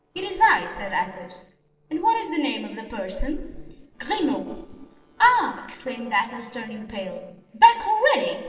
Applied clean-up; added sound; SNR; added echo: neural separator model SepFormer DNS4.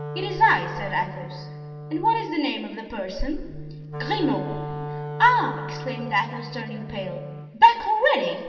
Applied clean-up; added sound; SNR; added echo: none; Wind instrument, woodwind instrument; 11 dB; reverberation time 2.6 s.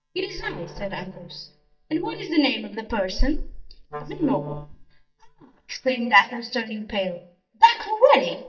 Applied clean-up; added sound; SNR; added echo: neural mask model DeepFilterNet 3.